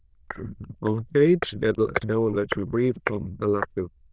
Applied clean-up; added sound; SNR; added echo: neural diffusion model UNIVERSE++.